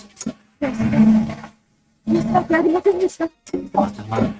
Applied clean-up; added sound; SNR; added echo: neural mask model RNNoise.